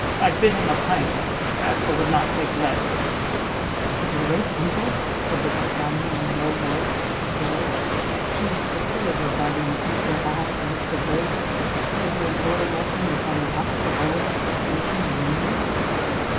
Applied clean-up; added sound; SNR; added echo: none; Water; -3 dB; reverberation time 1.0 s.